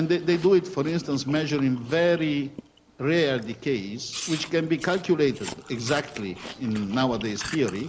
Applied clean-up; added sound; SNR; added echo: none; Chewing, mastication; 16 dB; none.